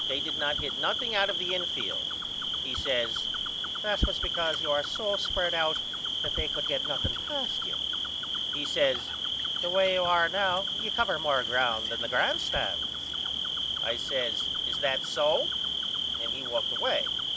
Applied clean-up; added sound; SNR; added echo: none; Cricket; -1 dB; none.